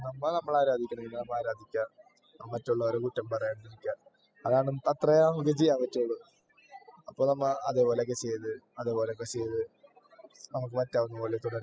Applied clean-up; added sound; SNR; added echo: classical method spectral subtraction.